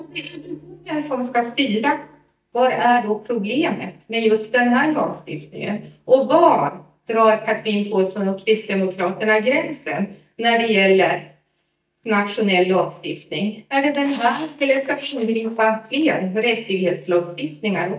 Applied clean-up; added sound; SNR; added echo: neural mask model DeepFilterNet 3.